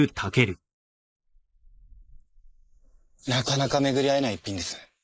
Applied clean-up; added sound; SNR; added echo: neural mask model Resemble Enhance denoiser.